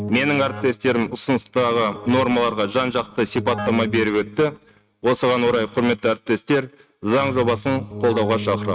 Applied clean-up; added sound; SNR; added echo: neural mask model RNNoise.